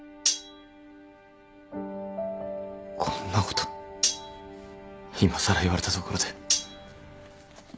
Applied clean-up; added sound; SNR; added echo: none; Cutlery, silverware; 2 dB; none.